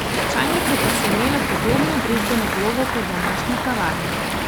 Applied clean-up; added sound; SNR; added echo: none; Waves, surf + Applause; -3 dB; none.